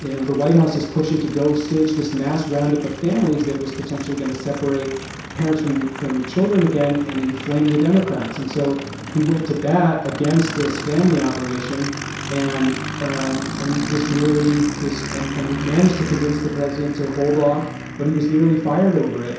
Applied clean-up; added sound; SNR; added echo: none; Aircraft; 10 dB; reverberation time 0.7 s.